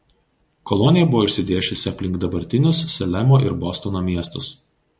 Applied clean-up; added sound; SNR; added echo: none; none; none; none.